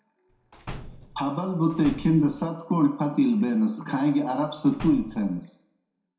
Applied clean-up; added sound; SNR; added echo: none; Slam; 15 dB; reverberation time 0.5 s.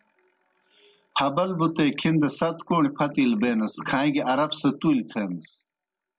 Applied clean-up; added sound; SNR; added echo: none; none; none; none.